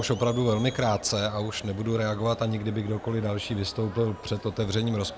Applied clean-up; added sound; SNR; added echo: none; Crowd; 18 dB; none.